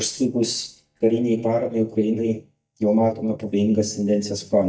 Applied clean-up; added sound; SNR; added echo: neural mask model DeepFilterNet 3.